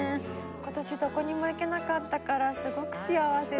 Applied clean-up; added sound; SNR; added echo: none; none; none; none.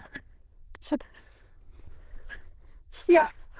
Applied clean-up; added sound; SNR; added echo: neural diffusion model UNIVERSE++.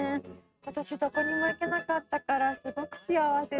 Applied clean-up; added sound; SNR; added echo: neural mask model RNNoise.